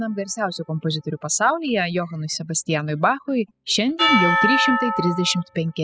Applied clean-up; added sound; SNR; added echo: classical method spectral subtraction.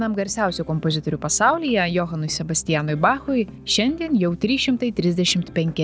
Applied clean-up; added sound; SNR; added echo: none; none; none; none.